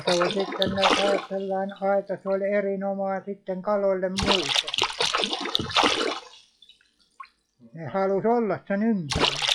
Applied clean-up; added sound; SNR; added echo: classical method log-MMSE.